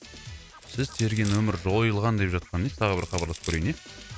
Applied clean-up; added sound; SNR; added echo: none; Crushing; 15 dB; none.